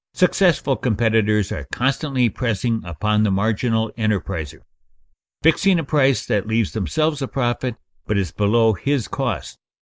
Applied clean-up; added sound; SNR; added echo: neural mask model Resemble Enhance denoiser.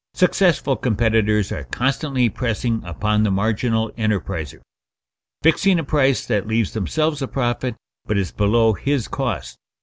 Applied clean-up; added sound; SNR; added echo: none; none; none; none.